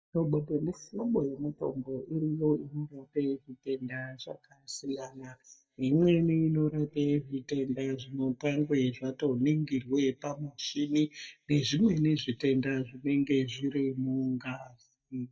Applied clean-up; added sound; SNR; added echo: neural mask model DeepFilterNet 3.